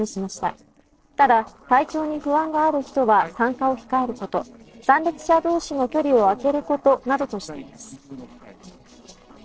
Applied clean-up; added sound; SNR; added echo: neural separator model SepFormer DNS4.